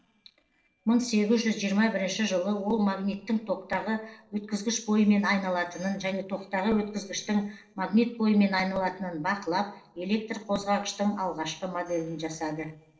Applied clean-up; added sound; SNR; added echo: neural separator model SepFormer DNS4.